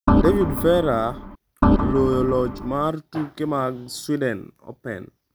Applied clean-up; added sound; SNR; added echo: none; Organ; -2 dB; none.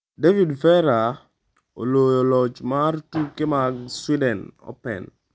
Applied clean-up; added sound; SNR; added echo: none; none; none; none.